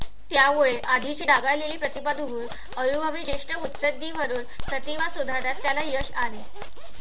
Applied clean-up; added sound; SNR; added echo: none; Zipper (clothing); 1 dB; none.